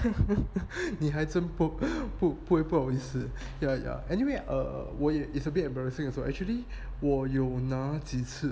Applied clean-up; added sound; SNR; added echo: none; none; none; none.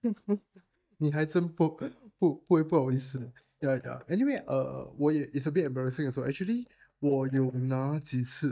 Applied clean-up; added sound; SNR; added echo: neural mask model DeepFilterNet 3.